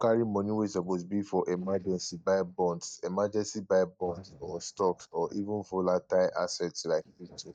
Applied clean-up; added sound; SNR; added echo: neural mask model DeepFilterNet 3.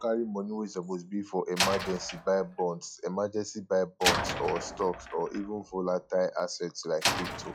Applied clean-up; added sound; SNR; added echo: classical method log-MMSE.